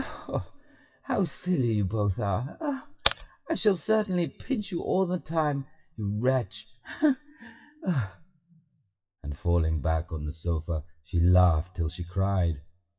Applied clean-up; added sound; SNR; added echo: classical method WPE with log-MMSE.